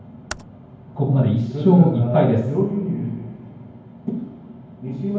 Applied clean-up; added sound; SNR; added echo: none; Computer keyboard; 20 dB; reverberation time 0.9 s.